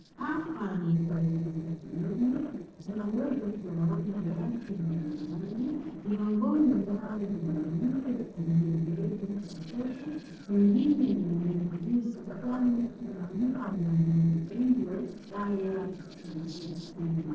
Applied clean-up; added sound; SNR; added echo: neural separator model SepFormer DNS4.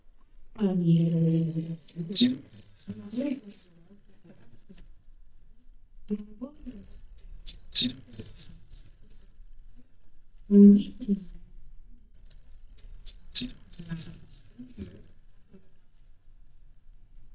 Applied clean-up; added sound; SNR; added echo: neural mask model DeepFilterNet 3.